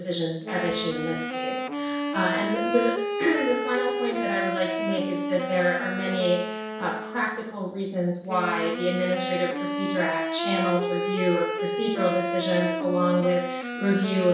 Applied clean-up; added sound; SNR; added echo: none; Wind instrument, woodwind instrument; 3 dB; reverberation time 0.7 s.